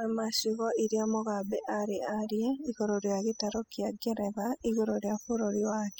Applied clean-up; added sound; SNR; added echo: classical method spectral subtraction.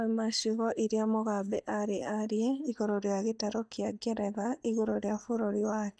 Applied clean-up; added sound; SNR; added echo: neural mask model DeepFilterNet 3.